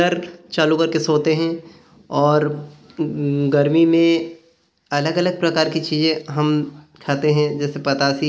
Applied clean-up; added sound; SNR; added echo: none; none; none; none.